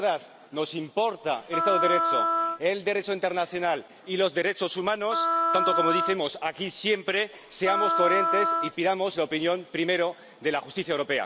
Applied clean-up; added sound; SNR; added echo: none; Wind instrument, woodwind instrument; 0 dB; none.